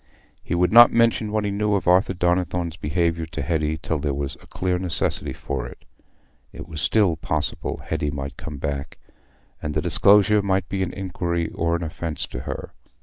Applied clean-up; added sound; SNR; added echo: none; none; none; none.